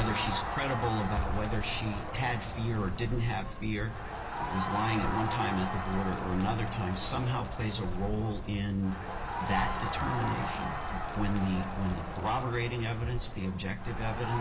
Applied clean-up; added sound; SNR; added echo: none; Bird + Crowd; 3 dB; none.